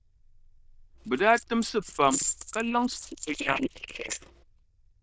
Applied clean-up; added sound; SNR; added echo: neural diffusion model UNIVERSE++.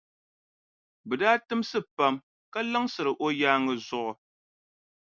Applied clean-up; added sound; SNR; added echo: none; none; none; none.